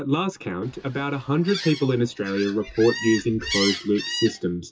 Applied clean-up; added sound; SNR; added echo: classical method WPE with log-MMSE.